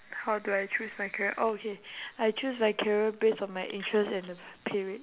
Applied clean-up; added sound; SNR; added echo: none; none; none; none.